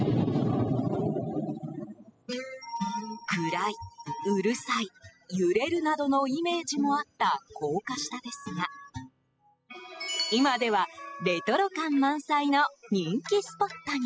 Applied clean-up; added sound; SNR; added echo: classical method spectral subtraction.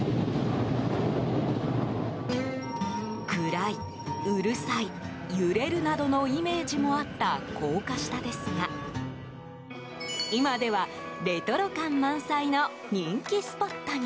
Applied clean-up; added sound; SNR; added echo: none; Wind instrument, woodwind instrument + Wind instrument, woodwind instrument; 18 dB; none.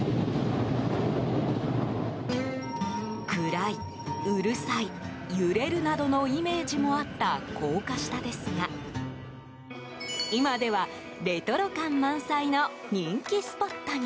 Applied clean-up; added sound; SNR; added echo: none; none; none; none.